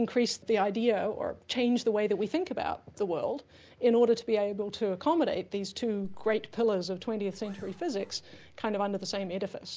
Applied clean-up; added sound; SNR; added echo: none; Zipper (clothing); 20 dB; none.